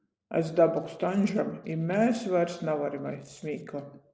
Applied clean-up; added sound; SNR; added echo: neural separator model SepFormer DNS4.